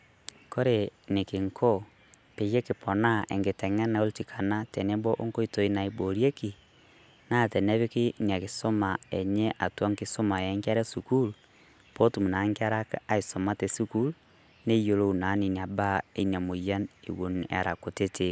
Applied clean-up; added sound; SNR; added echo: none; none; none; none.